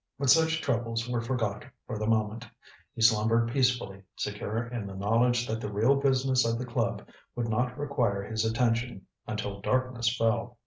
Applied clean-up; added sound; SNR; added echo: none; none; none; none.